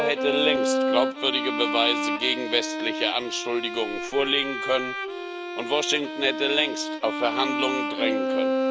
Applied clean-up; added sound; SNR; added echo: none; Bowed string instrument; 1 dB; none.